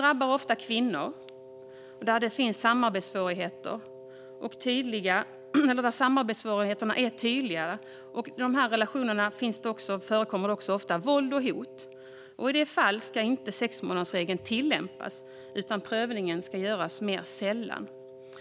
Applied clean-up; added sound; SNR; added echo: none; Wind instrument, woodwind instrument; 18 dB; none.